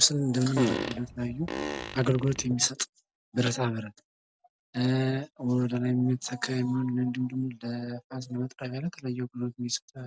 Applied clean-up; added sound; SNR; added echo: none; Fart; 5 dB; none.